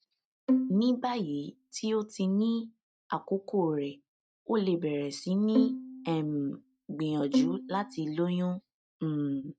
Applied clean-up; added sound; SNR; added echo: neural mask model RNNoise.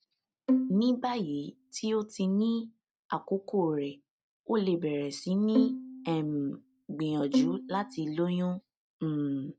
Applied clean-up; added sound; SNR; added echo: none; Bowed string instrument; 1 dB; none.